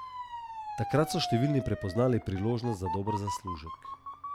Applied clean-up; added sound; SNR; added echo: none; Motor vehicle (road) / Siren; 7 dB; none.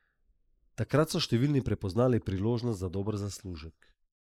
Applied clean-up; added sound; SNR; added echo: neural mask model Resemble Enhance denoiser.